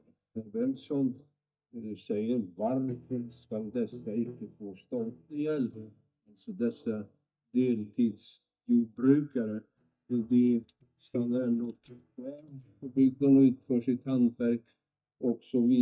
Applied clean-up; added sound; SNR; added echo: neural mask model DeepFilterNet 3.